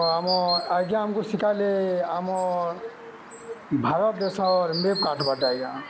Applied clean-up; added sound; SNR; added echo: none; Chirp, tweet; 11 dB; none.